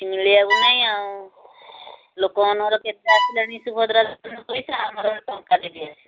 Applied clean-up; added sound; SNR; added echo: none; Bowed string instrument; 1 dB; none.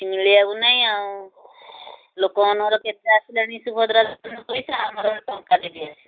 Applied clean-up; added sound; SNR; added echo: neural mask model Resemble Enhance denoiser.